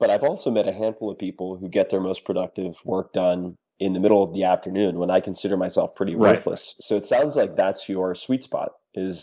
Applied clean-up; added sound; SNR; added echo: none; none; none; none.